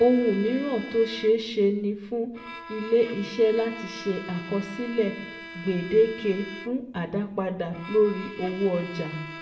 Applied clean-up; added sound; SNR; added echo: none; Bowed string instrument; 15 dB; reverberation time 0.6 s.